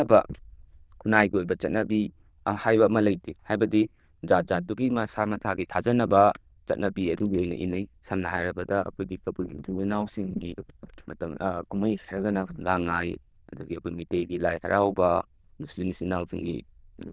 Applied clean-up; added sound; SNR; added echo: neural diffusion model UNIVERSE++.